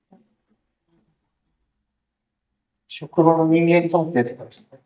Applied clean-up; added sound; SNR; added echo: neural mask model DeepFilterNet 3.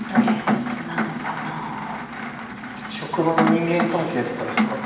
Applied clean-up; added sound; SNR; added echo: none; Rain; -2 dB; reverberation time 1.7 s.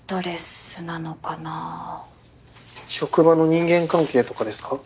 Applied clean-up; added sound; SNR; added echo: none; none; none; none.